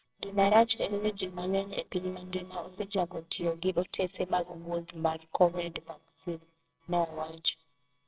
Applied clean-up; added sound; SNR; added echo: neural separator model SepFormer WHAMR!.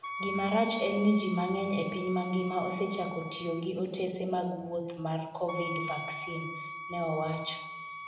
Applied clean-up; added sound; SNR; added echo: none; Wind instrument, woodwind instrument; 9 dB; reverberation time 0.9 s.